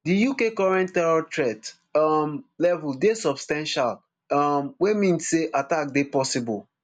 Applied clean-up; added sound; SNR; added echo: none; none; none; none.